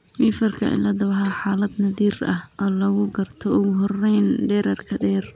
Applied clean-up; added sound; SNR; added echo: none; none; none; none.